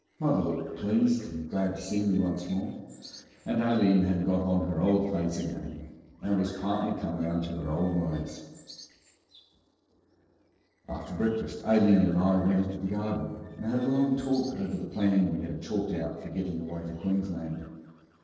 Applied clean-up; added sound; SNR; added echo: neural separator model SepFormer DNS4.